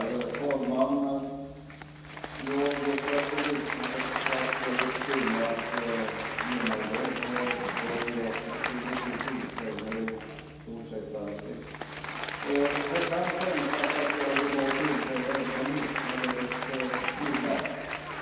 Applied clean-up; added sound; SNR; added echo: none; Applause; 2 dB; reverberation time 1.2 s.